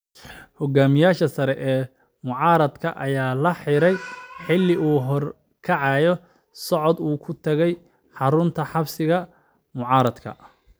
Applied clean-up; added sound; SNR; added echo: none; none; none; none.